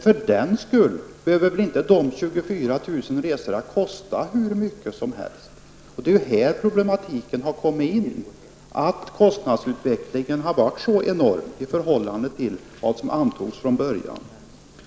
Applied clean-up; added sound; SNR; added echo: none; none; none; none.